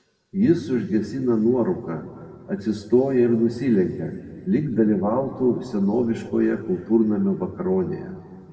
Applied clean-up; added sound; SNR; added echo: none; none; none; reverberation time 2.2 s.